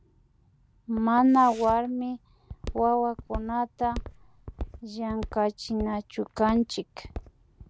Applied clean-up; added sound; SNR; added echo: none; Walk, footsteps; 14 dB; none.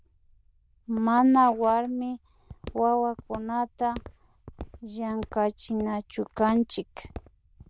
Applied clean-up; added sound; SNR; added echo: neural diffusion model UNIVERSE++.